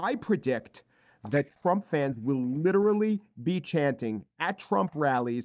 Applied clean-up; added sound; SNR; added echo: neural mask model DeepFilterNet 3.